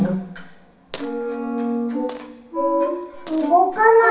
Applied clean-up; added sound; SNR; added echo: none; Coin (dropping); 20 dB; reverberation time 0.6 s.